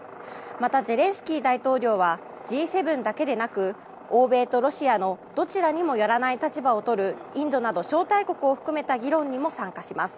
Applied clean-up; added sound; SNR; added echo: none; none; none; none.